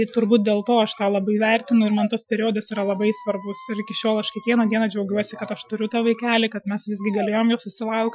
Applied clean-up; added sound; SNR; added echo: classical method Wiener filter.